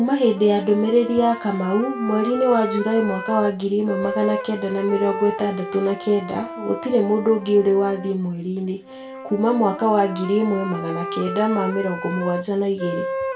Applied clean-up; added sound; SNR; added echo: none; Wind instrument, woodwind instrument; 10 dB; reverberation time 0.3 s.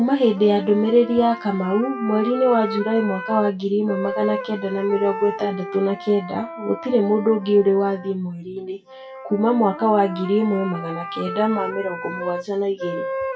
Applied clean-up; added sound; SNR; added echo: classical method WPE with log-MMSE.